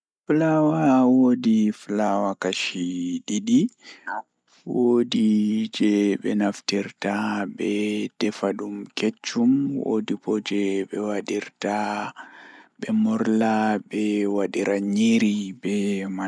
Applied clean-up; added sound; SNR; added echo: none; none; none; none.